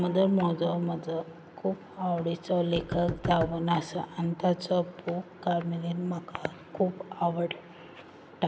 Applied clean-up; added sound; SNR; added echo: none; Knock; 8 dB; none.